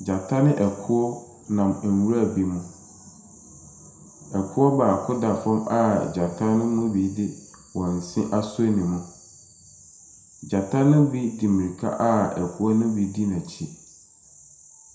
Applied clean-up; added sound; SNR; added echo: none; none; none; reverberation time 0.6 s.